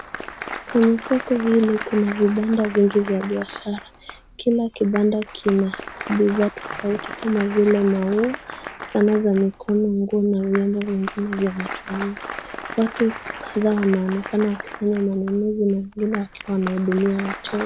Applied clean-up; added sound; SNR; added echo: none; Applause; 13 dB; none.